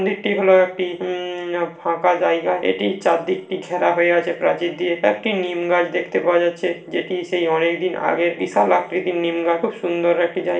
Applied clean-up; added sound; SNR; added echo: none; none; none; reverberation time 0.5 s.